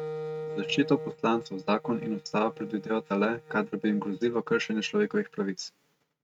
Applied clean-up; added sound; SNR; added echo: neural mask model RNNoise.